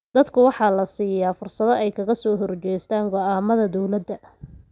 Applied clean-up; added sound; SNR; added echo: none; none; none; none.